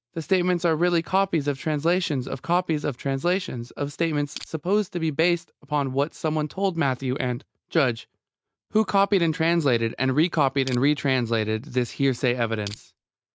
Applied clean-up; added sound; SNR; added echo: neural mask model RNNoise.